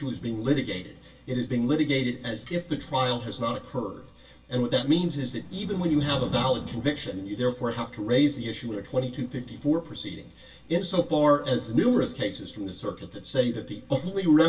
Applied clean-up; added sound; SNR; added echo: none; Thunder / Rain; 20 dB; reverberation time 0.1 s.